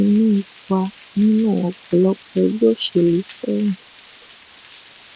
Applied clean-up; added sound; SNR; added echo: none; Water; 18 dB; none.